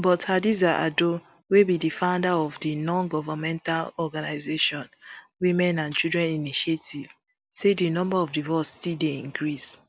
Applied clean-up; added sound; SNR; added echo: none; none; none; none.